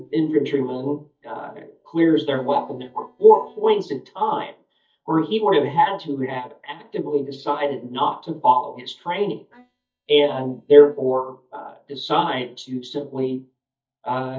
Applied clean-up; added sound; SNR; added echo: neural mask model DeepFilterNet 3.